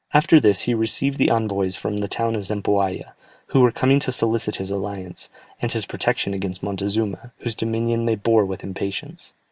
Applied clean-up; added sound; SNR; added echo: none; none; none; none.